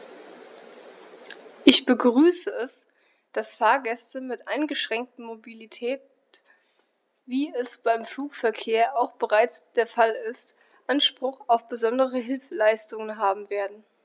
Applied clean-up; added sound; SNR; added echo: none; none; none; none.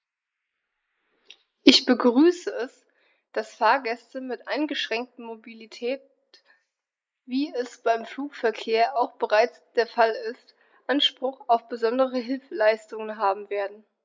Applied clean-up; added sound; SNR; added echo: neural mask model Resemble Enhance denoiser.